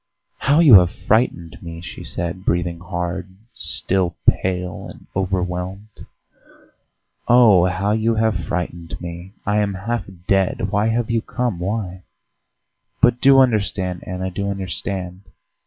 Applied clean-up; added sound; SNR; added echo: none; none; none; none.